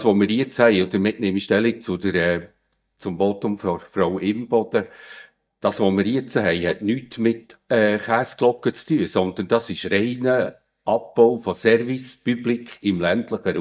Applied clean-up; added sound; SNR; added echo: neural mask model DeepFilterNet 3.